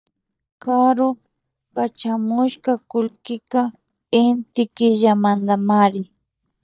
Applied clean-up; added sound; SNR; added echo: neural mask model DeepFilterNet 3.